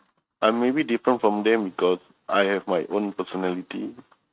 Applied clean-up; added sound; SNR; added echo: neural mask model RNNoise.